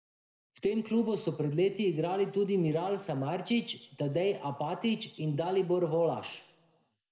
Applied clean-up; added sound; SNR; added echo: none; none; none; reverberation time 1.4 s.